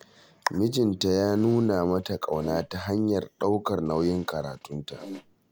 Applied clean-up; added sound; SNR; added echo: none; Fart; 19 dB; none.